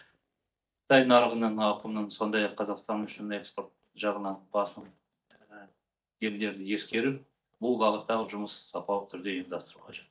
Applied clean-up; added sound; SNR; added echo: neural mask model DeepFilterNet 3.